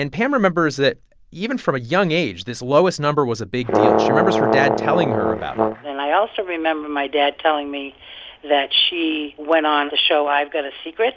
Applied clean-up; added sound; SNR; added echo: none; Brass instrument; -1 dB; none.